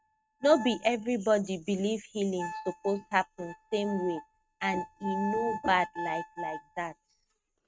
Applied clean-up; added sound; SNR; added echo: neural mask model RNNoise.